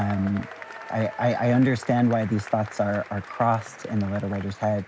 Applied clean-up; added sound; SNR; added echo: none; Applause / Crowd / Cheering; 16 dB; none.